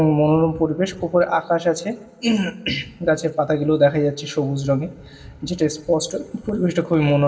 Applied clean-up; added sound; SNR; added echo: none; none; none; reverberation time 1.5 s.